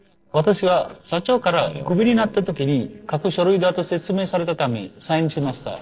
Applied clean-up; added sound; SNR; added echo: neural separator model SepFormer DNS4.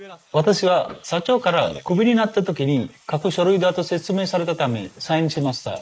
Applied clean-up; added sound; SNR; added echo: neural mask model Resemble Enhance denoiser.